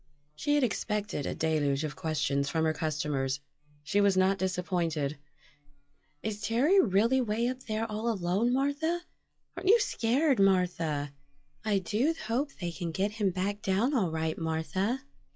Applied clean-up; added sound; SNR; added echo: classical method log-MMSE.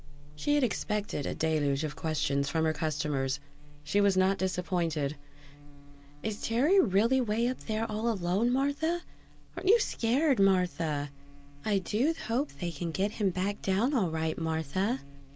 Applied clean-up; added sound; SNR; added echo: none; Buzz; 14 dB; none.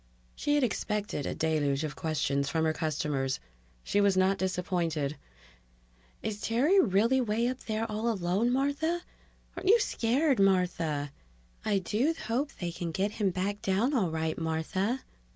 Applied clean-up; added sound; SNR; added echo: none; none; none; none.